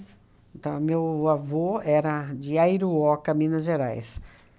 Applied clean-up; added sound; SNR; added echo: none; none; none; none.